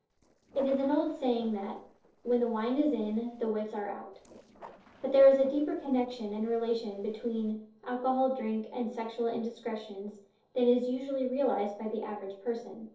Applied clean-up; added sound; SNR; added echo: neural separator model SepFormer DNS4.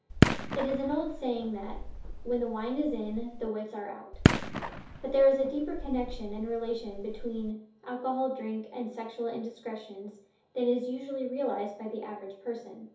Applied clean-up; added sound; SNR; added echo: none; Fireworks; -1 dB; reverberation time 0.5 s.